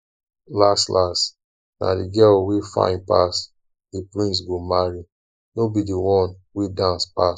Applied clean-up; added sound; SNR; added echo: neural mask model Resemble Enhance denoiser.